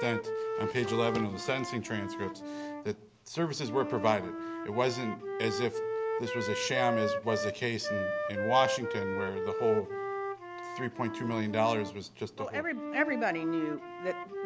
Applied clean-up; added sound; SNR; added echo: none; Wind instrument, woodwind instrument; 3 dB; none.